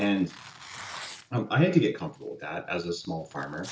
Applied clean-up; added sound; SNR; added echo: none; Tearing; 17 dB; reverberation time 0.2 s.